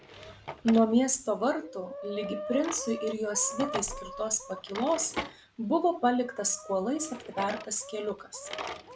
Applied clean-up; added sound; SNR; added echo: none; Drawer open or close + Chicken, rooster; 10 dB; none.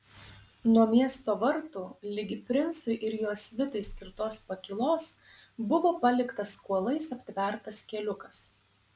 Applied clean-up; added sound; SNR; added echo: none; none; none; none.